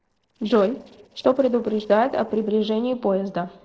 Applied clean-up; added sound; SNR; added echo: neural separator model SepFormer DNS4.